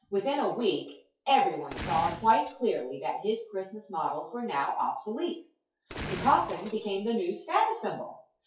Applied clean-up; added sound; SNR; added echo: classical method WPE with log-MMSE.